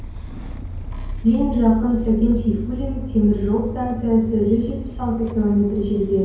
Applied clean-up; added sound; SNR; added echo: none; Engine starting / Motor vehicle (road); 8 dB; reverberation time 0.9 s.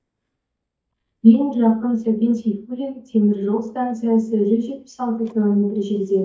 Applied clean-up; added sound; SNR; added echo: neural mask model DeepFilterNet 3.